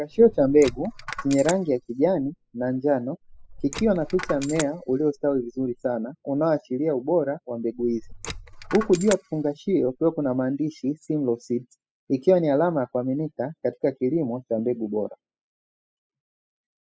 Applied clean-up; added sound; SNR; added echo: classical method spectral subtraction.